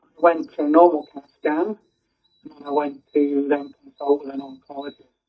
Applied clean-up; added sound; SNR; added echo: neural mask model DeepFilterNet 3.